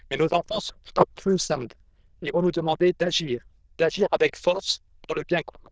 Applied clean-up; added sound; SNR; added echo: neural diffusion model UNIVERSE++.